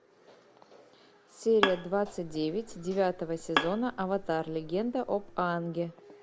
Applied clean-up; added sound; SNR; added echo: none; Bowed string instrument; 6 dB; none.